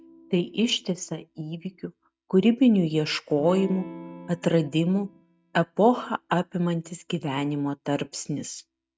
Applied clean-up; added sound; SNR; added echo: neural mask model RNNoise.